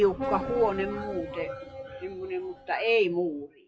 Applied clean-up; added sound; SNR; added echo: classical method WPE with log-MMSE.